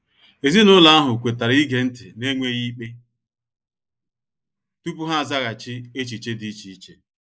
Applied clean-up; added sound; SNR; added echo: neural mask model Resemble Enhance denoiser.